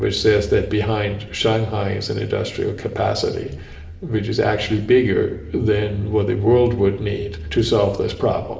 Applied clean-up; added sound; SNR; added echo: none; Engine / Car; 16 dB; reverberation time 0.8 s.